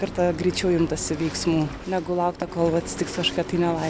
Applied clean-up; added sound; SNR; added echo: none; none; none; none.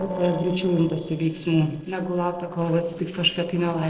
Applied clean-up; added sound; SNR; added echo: neural separator model SepFormer DNS4.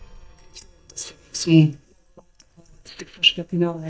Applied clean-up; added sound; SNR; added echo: neural mask model DeepFilterNet 3.